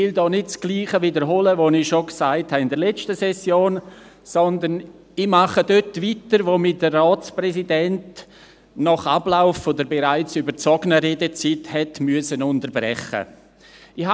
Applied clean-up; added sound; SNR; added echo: none; none; none; none.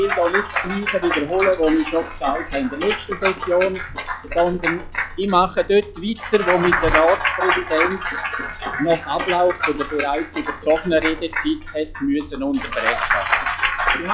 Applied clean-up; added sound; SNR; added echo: classical method log-MMSE.